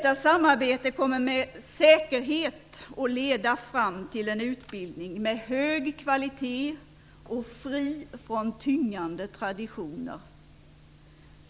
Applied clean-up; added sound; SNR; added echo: none; none; none; none.